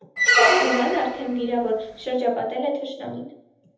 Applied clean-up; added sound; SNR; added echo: none; Squeak; -5 dB; reverberation time 0.7 s.